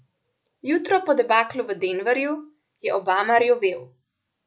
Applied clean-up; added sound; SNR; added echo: none; none; none; none.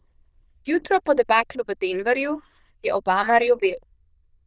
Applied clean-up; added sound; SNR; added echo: neural diffusion model UNIVERSE++.